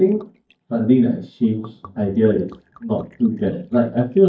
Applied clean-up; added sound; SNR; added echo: neural mask model DeepFilterNet 3.